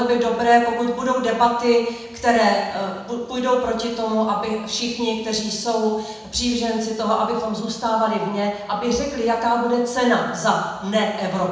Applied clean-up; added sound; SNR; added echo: none; none; none; reverberation time 1.0 s.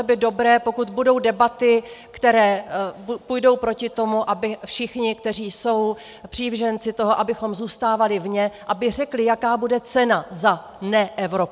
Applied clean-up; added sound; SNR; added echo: none; none; none; none.